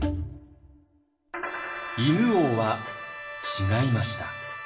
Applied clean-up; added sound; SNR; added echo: none; none; none; reverberation time 0.7 s.